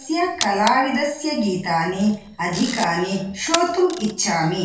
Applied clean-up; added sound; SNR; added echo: none; Camera; 13 dB; reverberation time 0.2 s.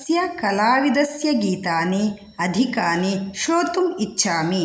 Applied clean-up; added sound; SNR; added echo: none; none; none; none.